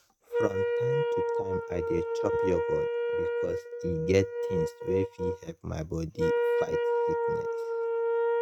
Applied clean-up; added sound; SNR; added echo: neural mask model RNNoise.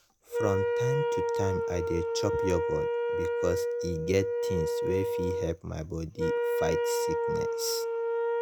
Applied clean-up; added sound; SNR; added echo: none; Wind instrument, woodwind instrument; -4 dB; none.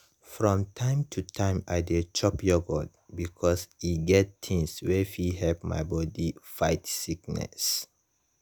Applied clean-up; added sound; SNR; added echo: none; none; none; none.